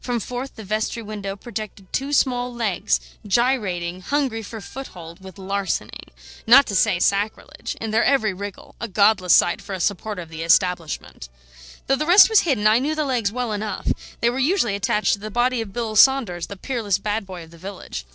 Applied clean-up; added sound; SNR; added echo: neural separator model SepFormer DNS4.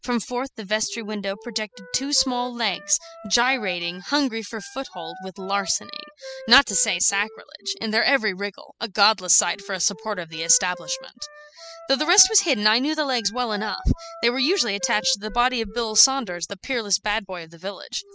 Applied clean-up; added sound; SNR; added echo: classical method spectral subtraction.